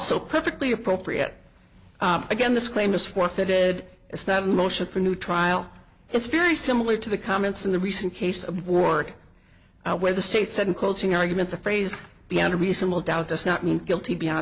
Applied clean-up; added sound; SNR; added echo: none; none; none; none.